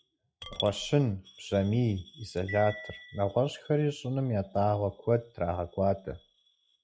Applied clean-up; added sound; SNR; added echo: classical method log-MMSE.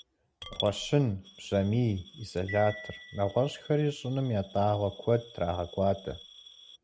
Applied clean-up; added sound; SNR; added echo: none; Coin (dropping) / Glass + Marimba, xylophone; 17 dB; none.